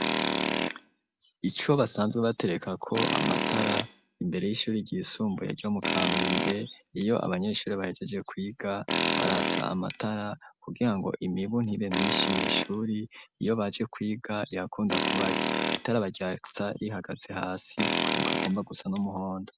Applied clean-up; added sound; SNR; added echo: none; Tools; 2 dB; none.